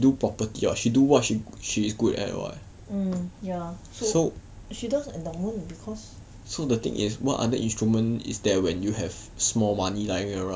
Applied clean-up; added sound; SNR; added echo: none; none; none; none.